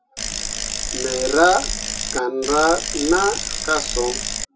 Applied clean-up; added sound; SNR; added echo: none; Bicycle; 4 dB; reverberation time 0.2 s.